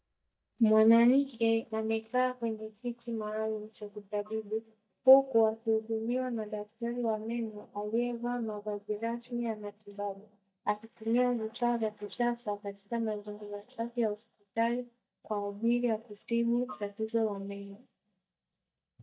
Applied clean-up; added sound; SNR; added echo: neural mask model DeepFilterNet 3.